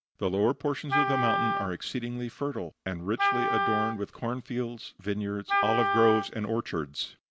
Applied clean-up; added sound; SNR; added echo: none; Wind instrument, woodwind instrument; 0 dB; none.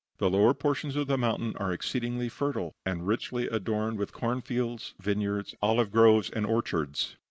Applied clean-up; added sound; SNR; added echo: neural mask model Resemble Enhance denoiser.